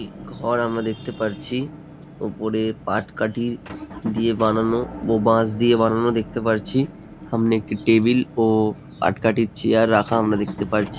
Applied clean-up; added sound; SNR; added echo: none; Motor vehicle (road) / Engine; 16 dB; none.